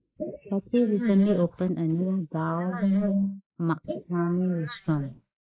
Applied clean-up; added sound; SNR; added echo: neural mask model Resemble Enhance denoiser.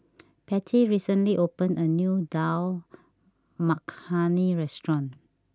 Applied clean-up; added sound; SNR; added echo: none; none; none; none.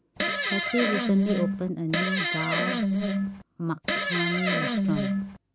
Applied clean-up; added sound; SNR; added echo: none; Fart; -4 dB; none.